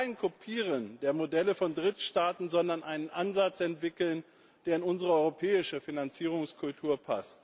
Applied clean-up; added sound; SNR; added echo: none; none; none; none.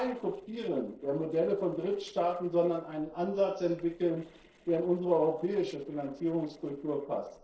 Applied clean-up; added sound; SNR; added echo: neural separator model SepFormer DNS4.